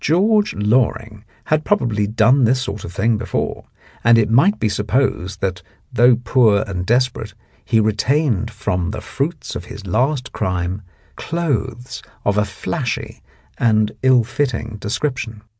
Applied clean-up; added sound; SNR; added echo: none; none; none; none.